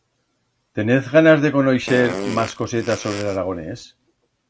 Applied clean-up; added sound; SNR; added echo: none; Fart; 11 dB; none.